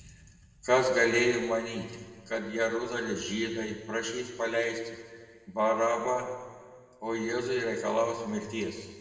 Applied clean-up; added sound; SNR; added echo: none; none; none; reverberation time 1.8 s.